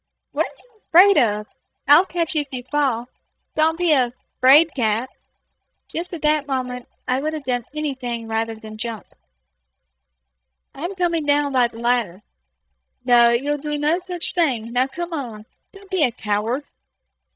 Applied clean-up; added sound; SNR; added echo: neural mask model DeepFilterNet 3.